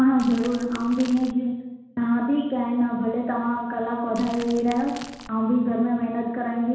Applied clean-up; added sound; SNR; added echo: none; Crumpling, crinkling / Crackle; 18 dB; reverberation time 1.1 s.